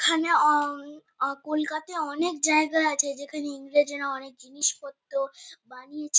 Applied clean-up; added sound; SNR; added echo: none; none; none; none.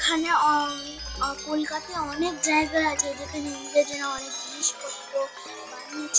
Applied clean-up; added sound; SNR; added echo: none; Chime; 11 dB; none.